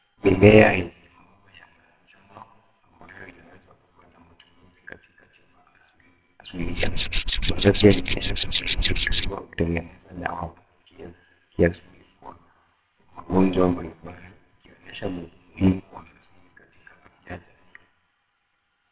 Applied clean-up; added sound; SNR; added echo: neural separator model SepFormer WHAMR!.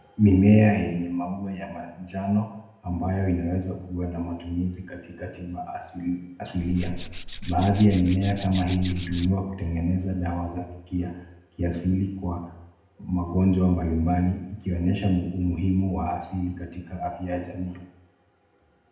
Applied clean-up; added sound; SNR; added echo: none; Tools; 10 dB; reverberation time 0.8 s.